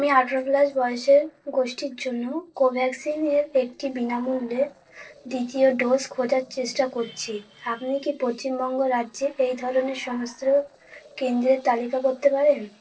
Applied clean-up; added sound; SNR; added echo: neural separator model SepFormer DNS4.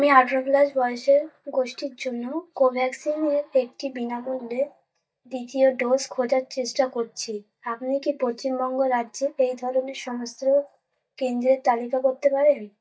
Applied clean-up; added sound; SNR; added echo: neural mask model DeepFilterNet 3.